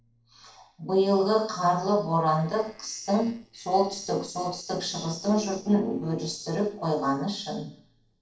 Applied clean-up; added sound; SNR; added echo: neural separator model SepFormer DNS4.